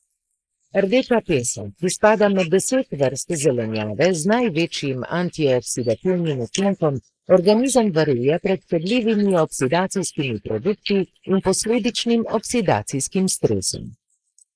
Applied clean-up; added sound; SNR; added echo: neural mask model Resemble Enhance denoiser.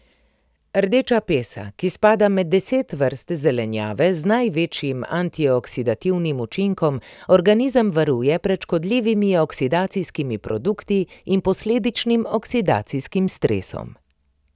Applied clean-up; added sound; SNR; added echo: none; none; none; none.